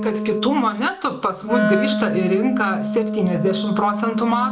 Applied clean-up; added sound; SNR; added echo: none; Wind instrument, woodwind instrument; 2 dB; none.